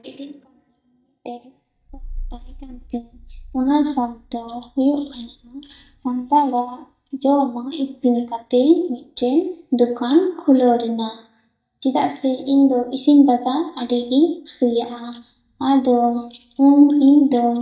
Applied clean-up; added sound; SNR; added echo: neural mask model DeepFilterNet 3.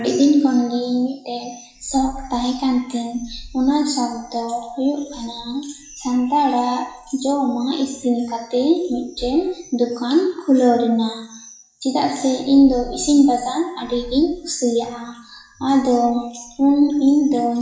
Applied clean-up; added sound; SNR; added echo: classical method WPE with log-MMSE.